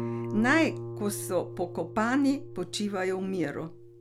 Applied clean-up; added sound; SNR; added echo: none; Guitar; 9 dB; none.